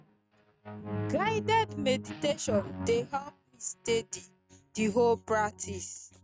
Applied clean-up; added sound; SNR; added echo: neural mask model RNNoise.